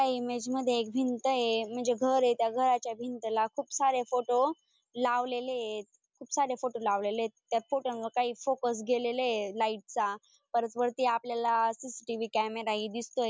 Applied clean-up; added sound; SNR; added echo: none; none; none; none.